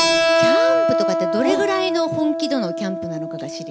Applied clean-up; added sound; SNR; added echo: none; Keyboard (musical); -4 dB; none.